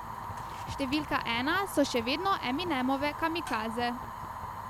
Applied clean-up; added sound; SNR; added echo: none; Fire; 7 dB; none.